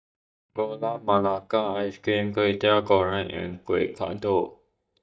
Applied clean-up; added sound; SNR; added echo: neural mask model DeepFilterNet 3.